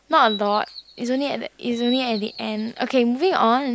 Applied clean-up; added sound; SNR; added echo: none; Bird vocalization, bird call, bird song; 16 dB; none.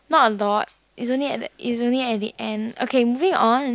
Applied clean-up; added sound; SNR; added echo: none; none; none; none.